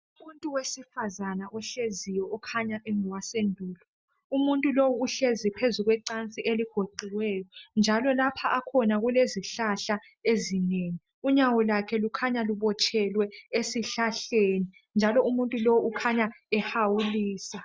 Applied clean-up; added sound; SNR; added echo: none; none; none; none.